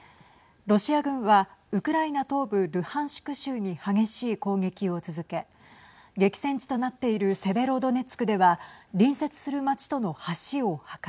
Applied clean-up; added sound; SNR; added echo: none; none; none; none.